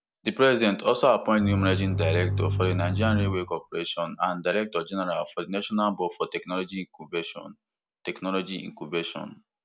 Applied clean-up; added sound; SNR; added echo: none; Bowed string instrument; 0 dB; none.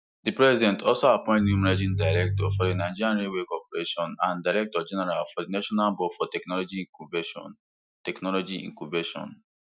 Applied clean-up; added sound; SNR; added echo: classical method Wiener filter.